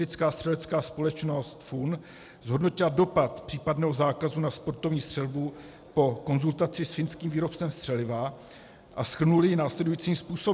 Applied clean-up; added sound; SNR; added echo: none; none; none; none.